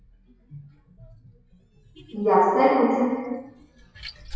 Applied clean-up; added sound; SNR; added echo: classical method WPE with log-MMSE.